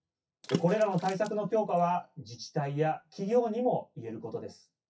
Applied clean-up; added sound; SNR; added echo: classical method WPE with log-MMSE.